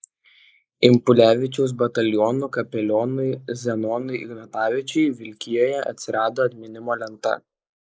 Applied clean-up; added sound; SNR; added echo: neural mask model Resemble Enhance denoiser.